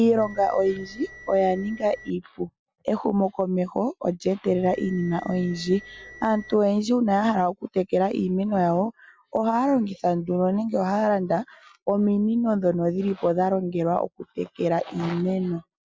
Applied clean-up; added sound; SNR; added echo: none; Bell; 19 dB; none.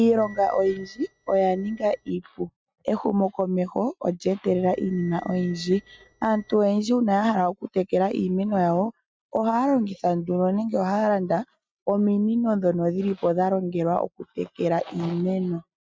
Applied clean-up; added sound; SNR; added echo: neural mask model RNNoise.